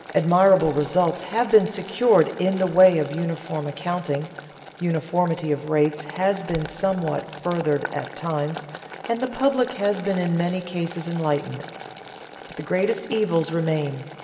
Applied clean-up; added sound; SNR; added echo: none; Boiling; 16 dB; reverberation time 1.9 s.